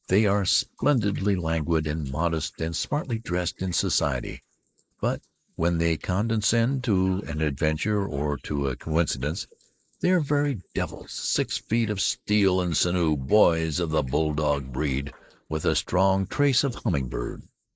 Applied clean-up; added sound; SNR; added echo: neural mask model Resemble Enhance denoiser.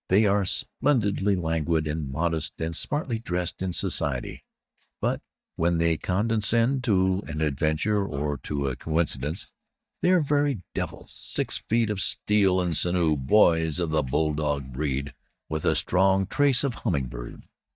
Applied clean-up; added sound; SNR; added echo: neural mask model DeepFilterNet 3.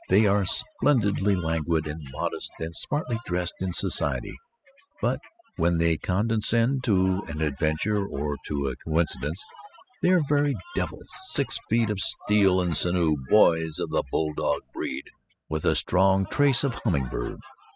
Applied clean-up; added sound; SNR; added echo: classical method spectral subtraction.